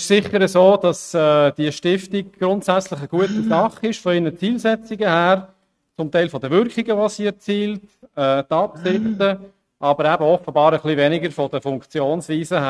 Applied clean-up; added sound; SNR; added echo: neural mask model RNNoise.